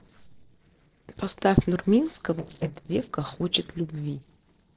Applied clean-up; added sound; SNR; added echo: neural separator model SepFormer DNS4.